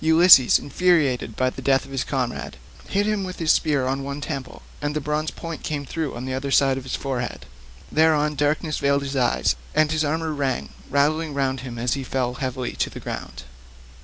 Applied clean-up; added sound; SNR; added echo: none; none; none; none.